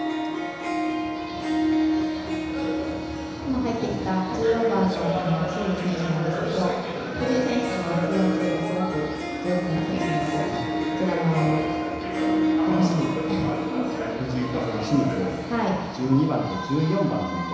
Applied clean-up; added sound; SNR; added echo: none; Harp; 4 dB; reverberation time 1.0 s.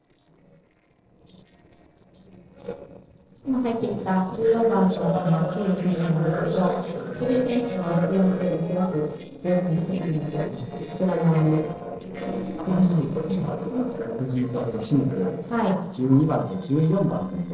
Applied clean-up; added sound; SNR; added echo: neural separator model SepFormer DNS4.